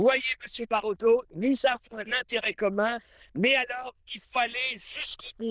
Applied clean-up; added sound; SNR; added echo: neural diffusion model UNIVERSE++.